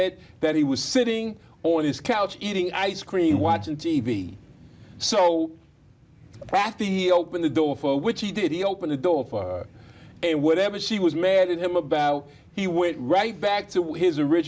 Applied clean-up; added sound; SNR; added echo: none; none; none; none.